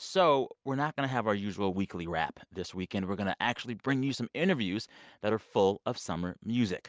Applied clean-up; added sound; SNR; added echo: none; none; none; none.